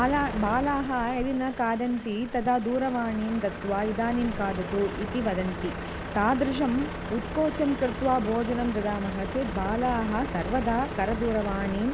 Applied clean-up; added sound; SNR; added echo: none; Truck; 7 dB; none.